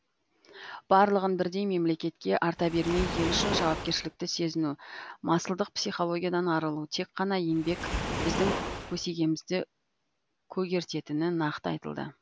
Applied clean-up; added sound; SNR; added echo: none; Waves, surf; 9 dB; none.